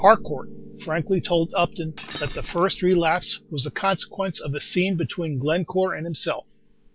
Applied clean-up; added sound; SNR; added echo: none; Shatter + Piano; 16 dB; none.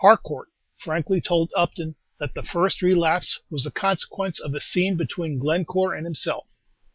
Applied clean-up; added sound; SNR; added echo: none; none; none; none.